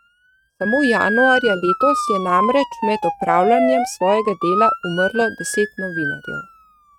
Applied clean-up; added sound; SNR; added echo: neural mask model RNNoise.